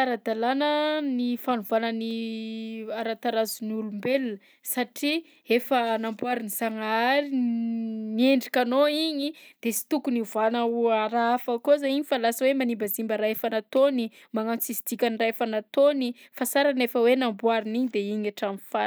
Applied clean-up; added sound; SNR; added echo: none; none; none; none.